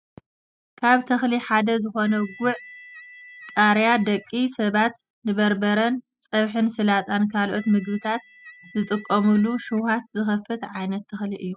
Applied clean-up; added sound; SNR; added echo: classical method spectral subtraction.